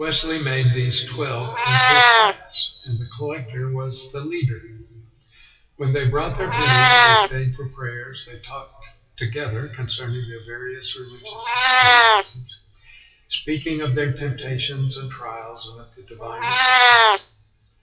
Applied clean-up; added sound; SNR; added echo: classical method WPE with log-MMSE.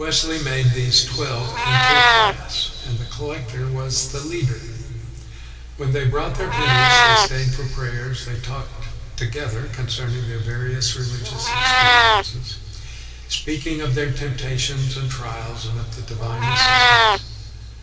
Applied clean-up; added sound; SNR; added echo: none; Meow; -1 dB; reverberation time 2.6 s.